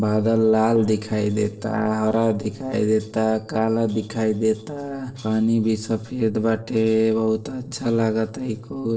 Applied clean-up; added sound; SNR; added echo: neural separator model SepFormer DNS4.